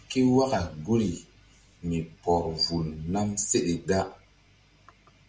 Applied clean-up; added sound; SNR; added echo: none; none; none; none.